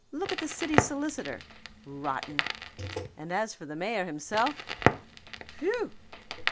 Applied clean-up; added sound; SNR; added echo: none; Crackle; 0 dB; none.